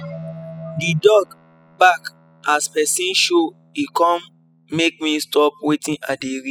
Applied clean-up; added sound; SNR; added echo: classical method spectral subtraction.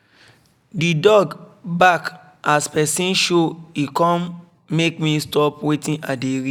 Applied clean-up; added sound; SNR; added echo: none; none; none; none.